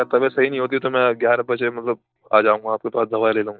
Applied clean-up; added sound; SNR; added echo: neural mask model DeepFilterNet 3.